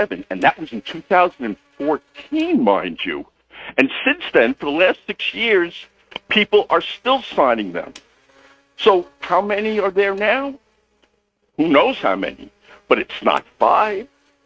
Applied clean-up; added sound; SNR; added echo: neural mask model RNNoise.